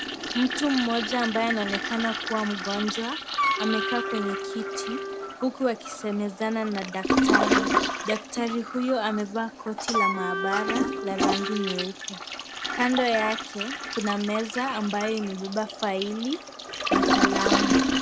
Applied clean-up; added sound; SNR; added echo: none; Toilet flush + Wind instrument, woodwind instrument; -1 dB; none.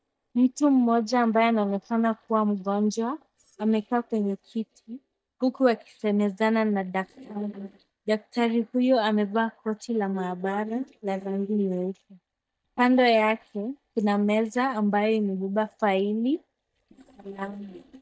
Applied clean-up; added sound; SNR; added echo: neural mask model DeepFilterNet 3.